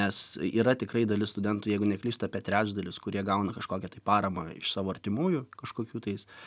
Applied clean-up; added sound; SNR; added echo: none; none; none; none.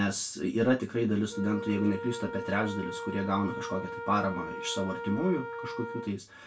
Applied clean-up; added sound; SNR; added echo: none; Wind instrument, woodwind instrument; 9 dB; reverberation time 0.2 s.